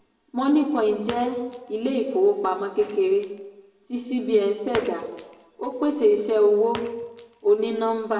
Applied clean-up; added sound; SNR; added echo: none; Shatter; 19 dB; reverberation time 1.0 s.